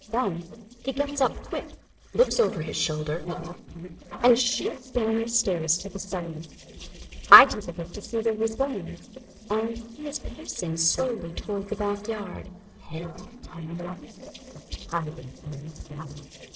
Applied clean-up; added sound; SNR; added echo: neural separator model SepFormer DNS4.